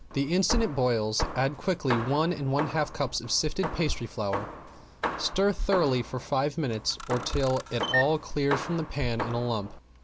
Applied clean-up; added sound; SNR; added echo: none; Hammer + Camera; 8 dB; none.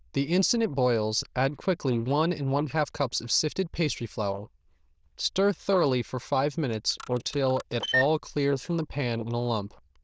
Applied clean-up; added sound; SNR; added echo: neural diffusion model UNIVERSE++.